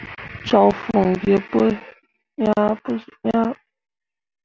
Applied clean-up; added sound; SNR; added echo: none; none; none; none.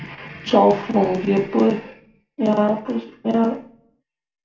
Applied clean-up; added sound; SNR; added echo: none; none; none; reverberation time 0.4 s.